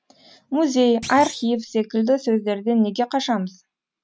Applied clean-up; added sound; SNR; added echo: none; Thump, thud; 17 dB; none.